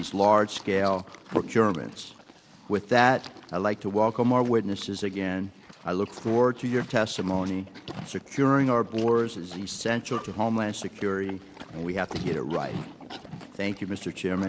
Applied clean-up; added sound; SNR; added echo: neural mask model Resemble Enhance denoiser.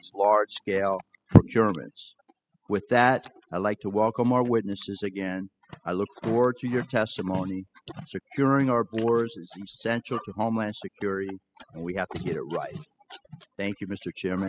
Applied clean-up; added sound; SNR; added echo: classical method spectral subtraction.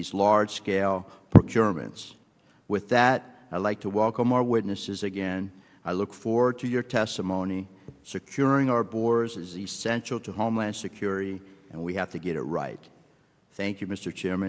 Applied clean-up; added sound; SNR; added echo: none; none; none; none.